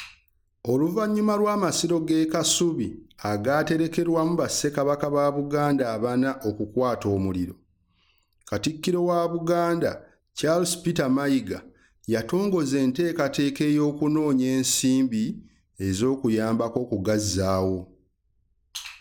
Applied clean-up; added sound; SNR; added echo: none; none; none; none.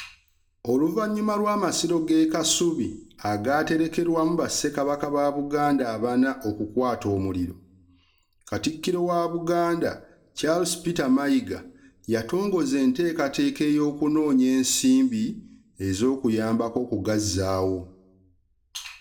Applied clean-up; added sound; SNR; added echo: none; none; none; reverberation time 0.4 s.